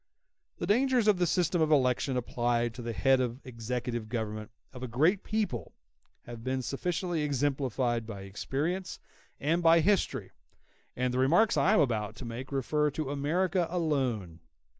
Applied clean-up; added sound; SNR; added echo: neural mask model Resemble Enhance denoiser.